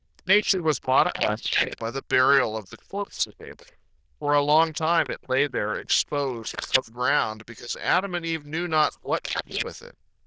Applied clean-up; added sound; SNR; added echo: neural diffusion model UNIVERSE++.